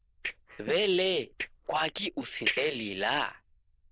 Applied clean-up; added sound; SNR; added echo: neural diffusion model UNIVERSE++.